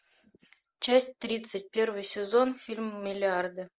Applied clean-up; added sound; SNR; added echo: neural mask model Resemble Enhance denoiser.